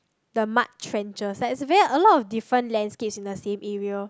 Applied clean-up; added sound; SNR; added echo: none; none; none; none.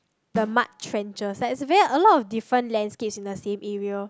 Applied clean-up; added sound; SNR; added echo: none; Drum; 20 dB; none.